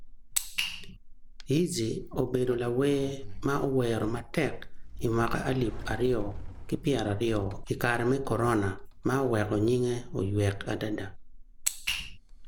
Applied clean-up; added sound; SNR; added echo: none; Sliding door; 9 dB; none.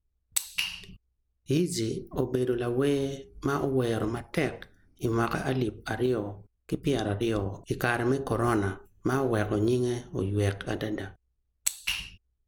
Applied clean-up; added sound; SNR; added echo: none; none; none; none.